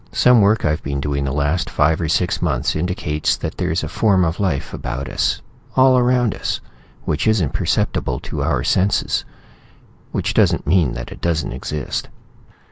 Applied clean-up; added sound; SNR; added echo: none; none; none; none.